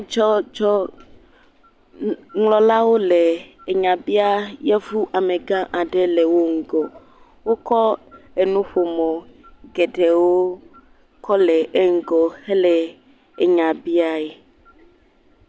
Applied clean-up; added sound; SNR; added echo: none; none; none; none.